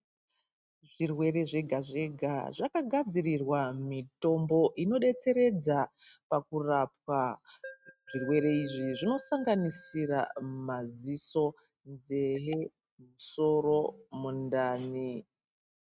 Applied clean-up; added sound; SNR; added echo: neural mask model RNNoise.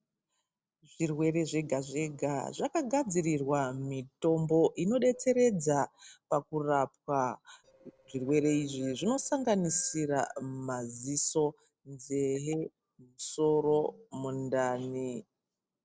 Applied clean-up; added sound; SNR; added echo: neural separator model SepFormer DNS4.